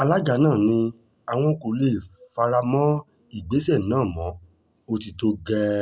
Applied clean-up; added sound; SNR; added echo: none; none; none; none.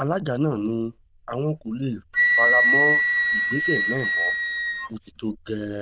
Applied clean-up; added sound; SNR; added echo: neural diffusion model UNIVERSE++.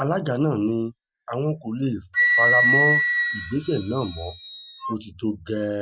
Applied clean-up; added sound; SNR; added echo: classical method Wiener filter.